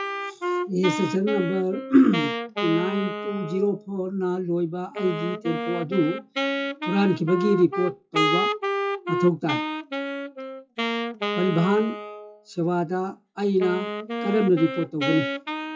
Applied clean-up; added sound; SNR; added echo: classical method WPE with log-MMSE.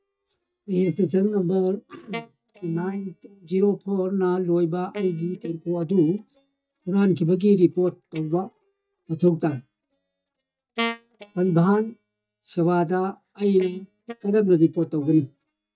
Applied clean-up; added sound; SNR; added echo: neural mask model DeepFilterNet 3.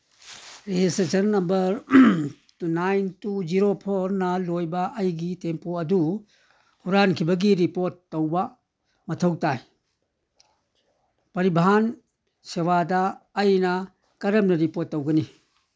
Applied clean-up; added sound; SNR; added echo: none; none; none; none.